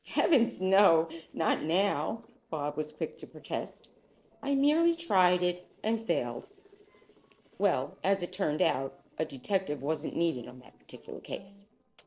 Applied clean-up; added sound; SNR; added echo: neural separator model SepFormer DNS4.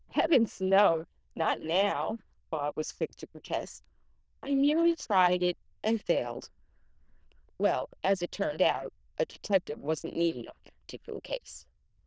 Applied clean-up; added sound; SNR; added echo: neural diffusion model UNIVERSE++.